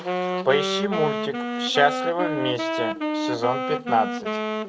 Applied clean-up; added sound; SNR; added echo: none; Wind instrument, woodwind instrument; 1 dB; none.